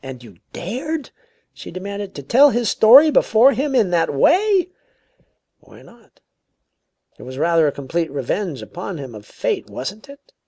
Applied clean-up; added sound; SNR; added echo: none; none; none; none.